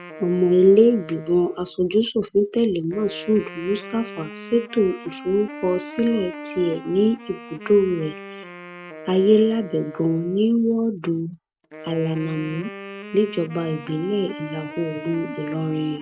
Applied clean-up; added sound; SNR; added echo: none; Wind instrument, woodwind instrument; 15 dB; none.